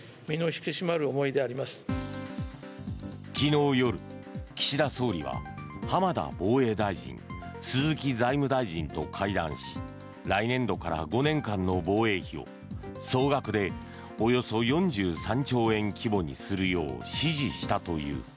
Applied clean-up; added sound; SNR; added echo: none; none; none; none.